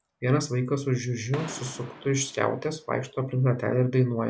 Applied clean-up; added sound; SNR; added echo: none; Fireworks; 18 dB; none.